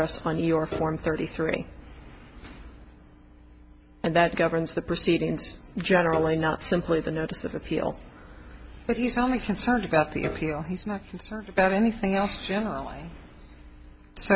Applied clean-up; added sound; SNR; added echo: none; Piano; 15 dB; none.